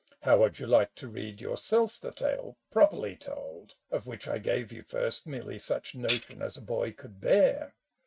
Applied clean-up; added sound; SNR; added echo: neural mask model RNNoise.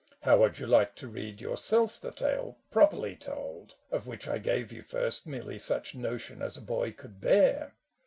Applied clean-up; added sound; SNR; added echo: none; none; none; none.